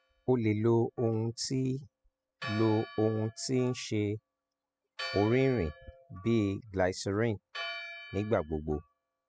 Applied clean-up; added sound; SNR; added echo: classical method spectral subtraction.